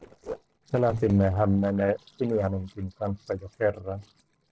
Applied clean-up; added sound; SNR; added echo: neural separator model SepFormer DNS4.